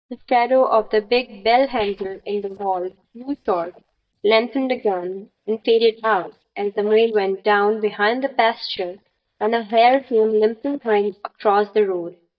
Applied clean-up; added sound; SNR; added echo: neural mask model DeepFilterNet 3.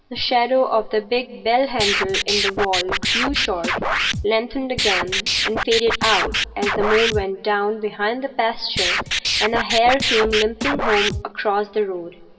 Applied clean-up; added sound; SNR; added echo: none; Scratching (performance technique); 0 dB; reverberation time 1.4 s.